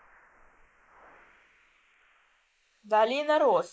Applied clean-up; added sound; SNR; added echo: neural mask model Resemble Enhance denoiser.